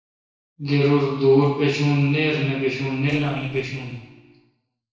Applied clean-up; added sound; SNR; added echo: neural separator model SepFormer DNS4.